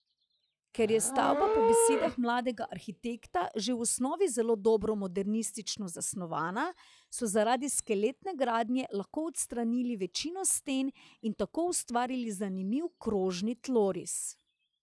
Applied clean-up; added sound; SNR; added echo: classical method log-MMSE.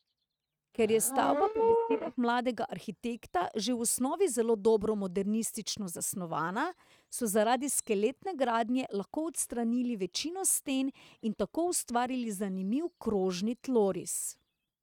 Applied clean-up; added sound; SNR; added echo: neural mask model RNNoise.